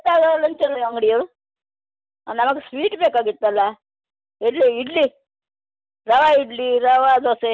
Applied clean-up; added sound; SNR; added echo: none; none; none; none.